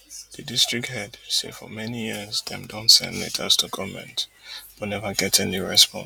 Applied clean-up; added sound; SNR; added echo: none; none; none; none.